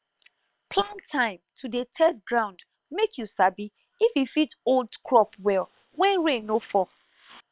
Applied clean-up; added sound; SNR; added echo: neural separator model SepFormer WHAM!.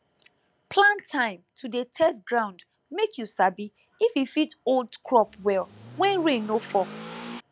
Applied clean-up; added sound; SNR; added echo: none; Accelerating, revving, vroom / Car; 16 dB; none.